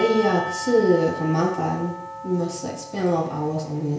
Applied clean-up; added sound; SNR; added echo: none; Church bell / Percussion; 11 dB; reverberation time 0.5 s.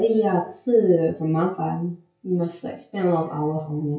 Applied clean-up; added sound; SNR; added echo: classical method WPE with log-MMSE.